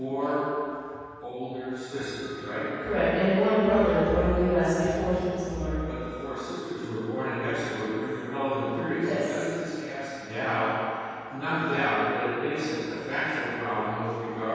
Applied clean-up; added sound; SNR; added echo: none; Wind instrument, woodwind instrument; 19 dB; reverberation time 2.2 s.